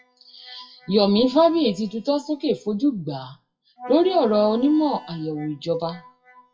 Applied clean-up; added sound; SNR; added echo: classical method WPE with log-MMSE.